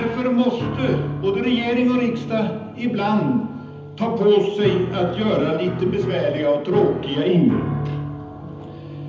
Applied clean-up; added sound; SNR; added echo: none; Piano; 9 dB; reverberation time 0.8 s.